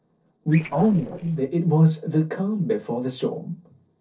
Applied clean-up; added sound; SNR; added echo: neural separator model SepFormer DNS4.